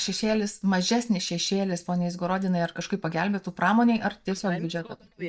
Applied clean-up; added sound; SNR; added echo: neural mask model DeepFilterNet 3.